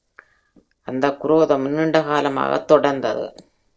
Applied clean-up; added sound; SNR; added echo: neural separator model SepFormer DNS4.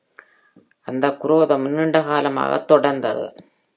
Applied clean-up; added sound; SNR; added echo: none; none; none; none.